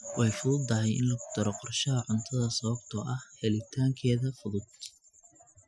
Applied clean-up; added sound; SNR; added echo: classical method Wiener filter.